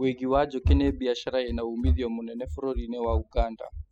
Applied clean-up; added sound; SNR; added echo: classical method spectral subtraction.